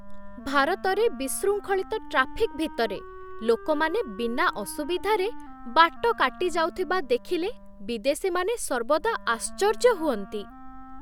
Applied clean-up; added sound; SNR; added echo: none; Wind instrument, woodwind instrument; 19 dB; none.